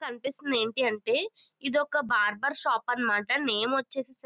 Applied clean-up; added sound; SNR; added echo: none; none; none; none.